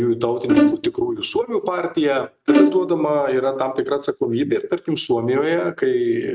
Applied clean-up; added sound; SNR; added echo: neural mask model RNNoise.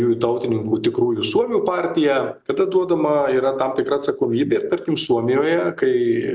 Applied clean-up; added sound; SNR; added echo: none; none; none; none.